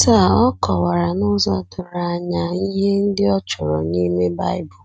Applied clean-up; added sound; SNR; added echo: neural mask model RNNoise.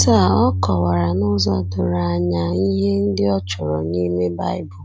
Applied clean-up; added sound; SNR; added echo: none; Bass guitar; 6 dB; none.